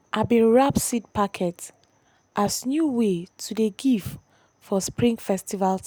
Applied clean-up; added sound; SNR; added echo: none; none; none; none.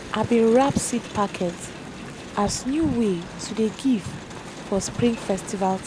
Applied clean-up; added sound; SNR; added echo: none; Crowd + Wind; 12 dB; none.